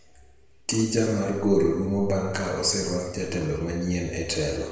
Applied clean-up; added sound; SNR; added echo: none; none; none; reverberation time 1.0 s.